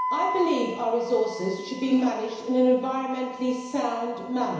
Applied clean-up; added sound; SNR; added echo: none; Wind instrument, woodwind instrument; 10 dB; reverberation time 1.0 s.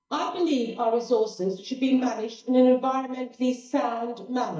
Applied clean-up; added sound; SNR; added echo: neural mask model DeepFilterNet 3.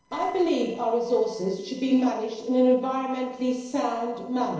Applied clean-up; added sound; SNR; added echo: neural separator model SepFormer DNS4.